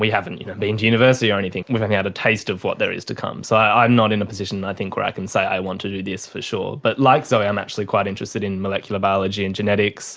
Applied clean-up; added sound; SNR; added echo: none; none; none; none.